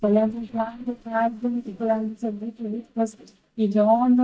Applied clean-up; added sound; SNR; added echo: neural mask model DeepFilterNet 3.